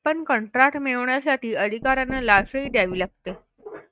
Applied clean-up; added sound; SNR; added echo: neural mask model RNNoise.